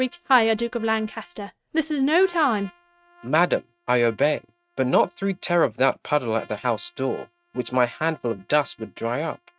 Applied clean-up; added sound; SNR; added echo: neural mask model RNNoise.